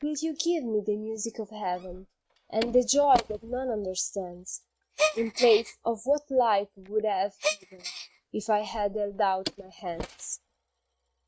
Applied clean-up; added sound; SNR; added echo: neural mask model RNNoise.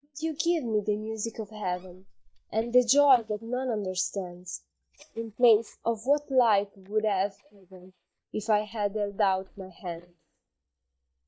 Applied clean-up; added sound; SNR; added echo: neural mask model DeepFilterNet 3.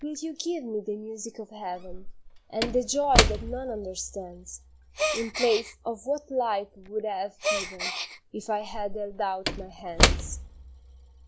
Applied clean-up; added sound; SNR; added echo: none; Slam / Wood + Gasp; 0 dB; none.